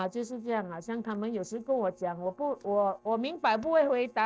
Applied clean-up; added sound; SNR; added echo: neural separator model SepFormer DNS4.